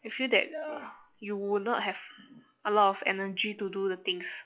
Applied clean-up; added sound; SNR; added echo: classical method log-MMSE.